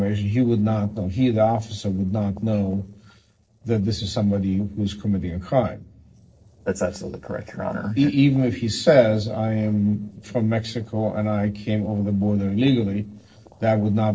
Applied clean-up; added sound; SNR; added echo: neural separator model SepFormer DNS4.